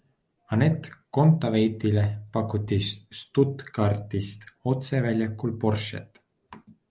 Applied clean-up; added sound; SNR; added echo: none; none; none; none.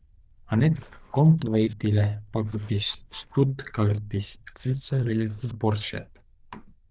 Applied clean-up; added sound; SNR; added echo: neural diffusion model UNIVERSE++.